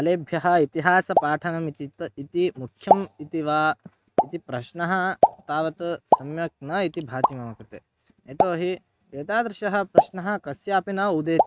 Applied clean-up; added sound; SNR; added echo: neural mask model RNNoise.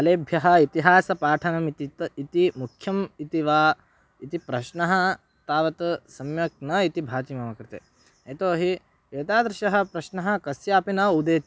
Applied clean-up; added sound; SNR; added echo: none; none; none; none.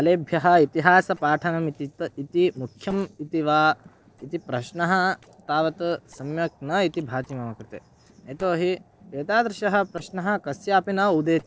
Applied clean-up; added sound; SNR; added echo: neural separator model SepFormer DNS4.